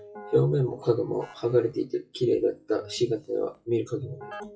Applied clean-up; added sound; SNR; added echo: classical method WPE with log-MMSE.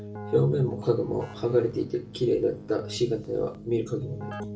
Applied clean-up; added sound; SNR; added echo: none; Keyboard (musical); 12 dB; reverberation time 0.9 s.